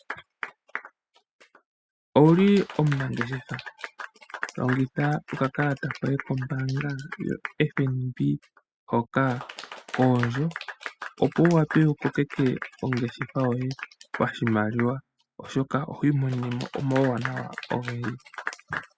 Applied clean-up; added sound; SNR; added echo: classical method spectral subtraction.